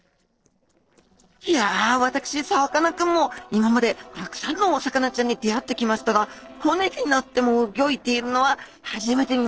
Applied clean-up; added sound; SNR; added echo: neural separator model SepFormer DNS4.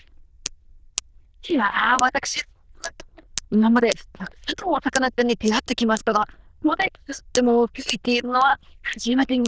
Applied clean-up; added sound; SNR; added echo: neural diffusion model UNIVERSE++.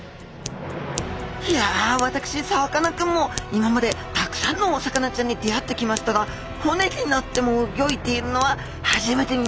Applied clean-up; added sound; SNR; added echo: none; Scissors; 16 dB; none.